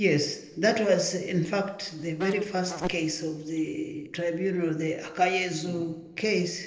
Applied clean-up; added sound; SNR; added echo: neural separator model SepFormer DNS4.